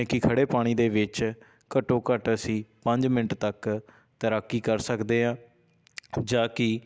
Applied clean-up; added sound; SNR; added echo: none; none; none; none.